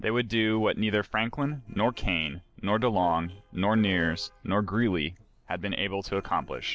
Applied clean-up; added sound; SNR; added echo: neural separator model SepFormer DNS4.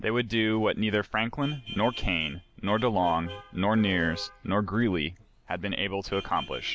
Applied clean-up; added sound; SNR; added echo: none; Vehicle horn, car horn, honking; 17 dB; none.